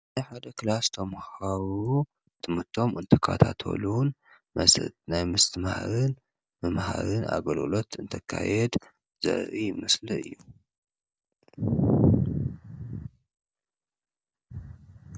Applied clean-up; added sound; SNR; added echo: none; none; none; none.